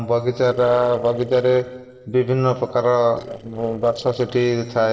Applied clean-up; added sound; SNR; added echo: neural separator model SepFormer DNS4.